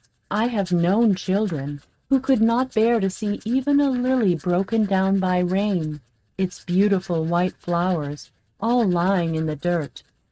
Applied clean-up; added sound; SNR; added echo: neural mask model RNNoise.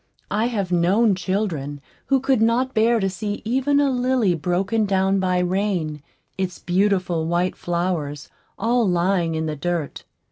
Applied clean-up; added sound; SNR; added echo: none; none; none; none.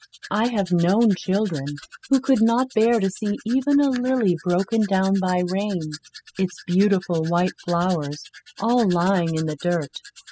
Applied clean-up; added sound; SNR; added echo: classical method spectral subtraction.